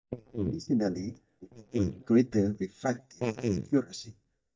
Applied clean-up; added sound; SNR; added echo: neural mask model DeepFilterNet 3.